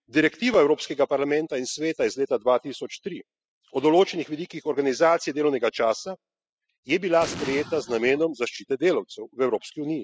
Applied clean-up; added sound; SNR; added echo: classical method spectral subtraction.